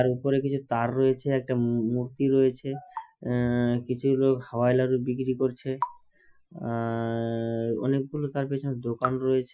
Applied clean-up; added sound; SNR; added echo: classical method Wiener filter.